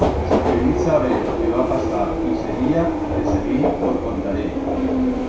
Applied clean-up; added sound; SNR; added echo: none; Subway, metro, underground; -3 dB; reverberation time 0.6 s.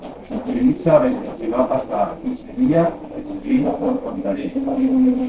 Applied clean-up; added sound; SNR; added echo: neural separator model SepFormer DNS4.